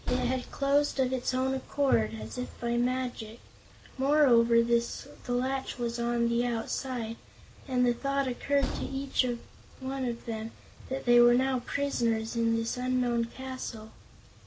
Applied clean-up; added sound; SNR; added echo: none; Train; 14 dB; none.